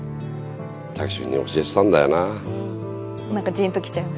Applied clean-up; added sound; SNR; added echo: none; none; none; none.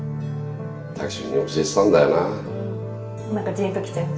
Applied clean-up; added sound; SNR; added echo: none; none; none; reverberation time 0.7 s.